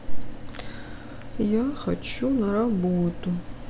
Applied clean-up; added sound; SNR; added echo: none; none; none; none.